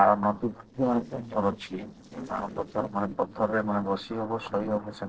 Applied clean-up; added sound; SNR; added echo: neural separator model SepFormer DNS4.